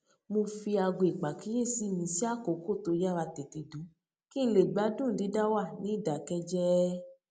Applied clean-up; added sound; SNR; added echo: none; none; none; none.